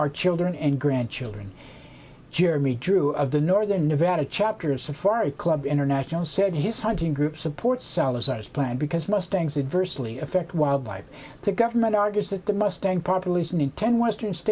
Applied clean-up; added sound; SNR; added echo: none; none; none; none.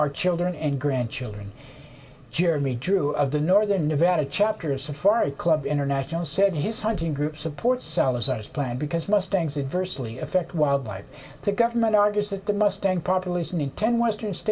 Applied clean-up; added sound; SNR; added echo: none; none; none; reverberation time 1.6 s.